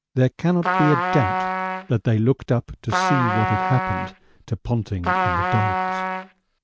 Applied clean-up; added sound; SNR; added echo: none; Trumpet; 1 dB; none.